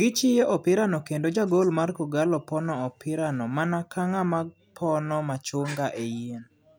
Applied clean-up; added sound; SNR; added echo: none; none; none; none.